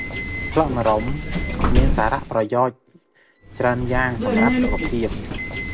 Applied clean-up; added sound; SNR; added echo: none; Subway, metro, underground; -1 dB; none.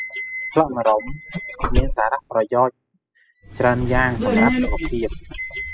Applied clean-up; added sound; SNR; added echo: classical method spectral subtraction.